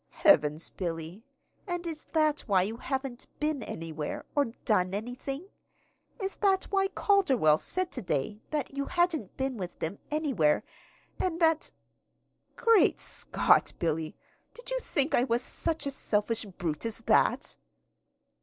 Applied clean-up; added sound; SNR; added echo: neural separator model SepFormer DNS4.